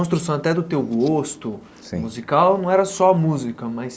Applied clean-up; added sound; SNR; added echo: none; none; none; none.